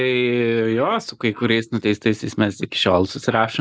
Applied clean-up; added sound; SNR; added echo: neural mask model Resemble Enhance denoiser.